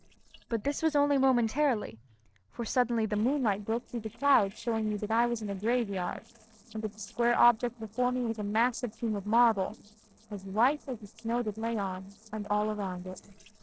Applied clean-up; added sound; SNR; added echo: neural separator model SepFormer DNS4.